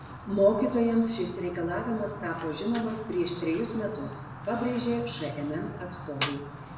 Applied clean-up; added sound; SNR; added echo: none; Fire; 9 dB; reverberation time 0.8 s.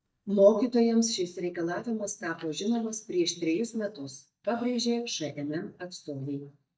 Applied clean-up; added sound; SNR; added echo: neural mask model DeepFilterNet 3.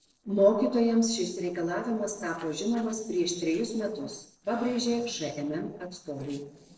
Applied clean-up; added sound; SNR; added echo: neural separator model SepFormer DNS4.